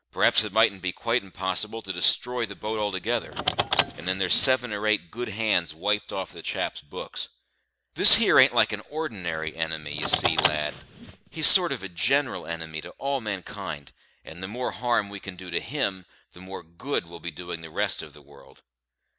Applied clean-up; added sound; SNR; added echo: none; Car; 4 dB; none.